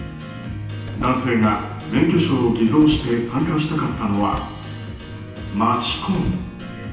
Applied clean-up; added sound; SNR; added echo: none; Car; 16 dB; reverberation time 0.9 s.